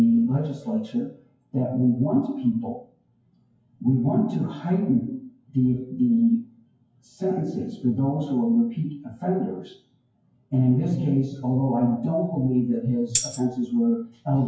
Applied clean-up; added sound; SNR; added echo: classical method WPE with log-MMSE.